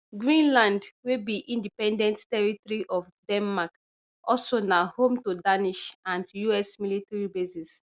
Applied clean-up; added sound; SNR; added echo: none; none; none; none.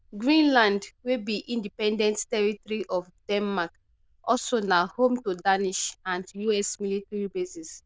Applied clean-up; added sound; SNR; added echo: neural diffusion model UNIVERSE++.